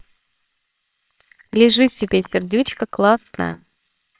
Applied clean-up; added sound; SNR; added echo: neural separator model SepFormer WHAMR!.